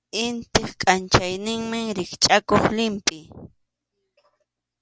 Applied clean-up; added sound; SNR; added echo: none; none; none; none.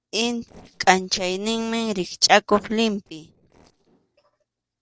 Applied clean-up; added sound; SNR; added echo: neural separator model SepFormer DNS4.